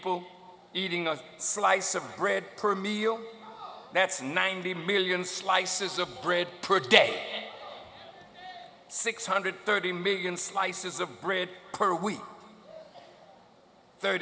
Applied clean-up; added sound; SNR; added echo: none; none; none; none.